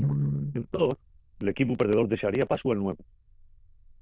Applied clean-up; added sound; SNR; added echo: neural diffusion model UNIVERSE++.